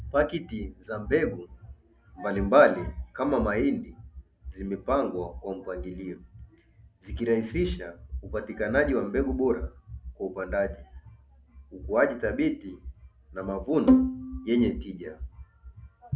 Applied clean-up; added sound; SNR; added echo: none; Bowed string instrument; -3 dB; none.